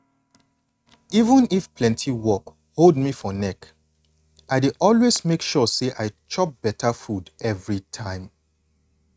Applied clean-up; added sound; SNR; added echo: neural mask model RNNoise.